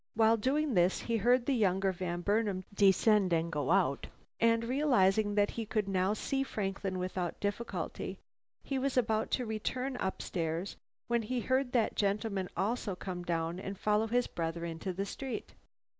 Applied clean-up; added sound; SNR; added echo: none; none; none; none.